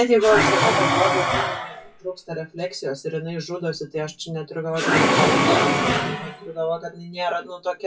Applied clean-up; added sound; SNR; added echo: classical method WPE with log-MMSE.